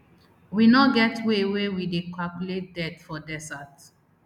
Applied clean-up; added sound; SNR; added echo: none; none; none; none.